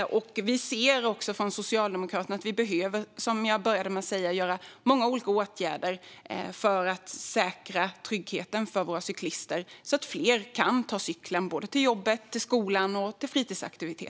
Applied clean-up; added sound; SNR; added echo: none; none; none; none.